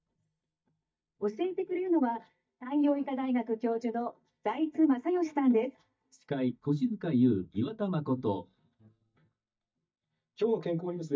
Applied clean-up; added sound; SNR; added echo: neural mask model DeepFilterNet 3.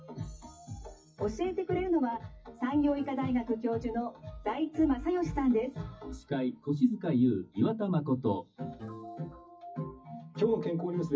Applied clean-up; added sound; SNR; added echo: classical method WPE with log-MMSE.